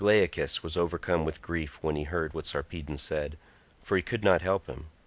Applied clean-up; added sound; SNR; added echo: none; none; none; none.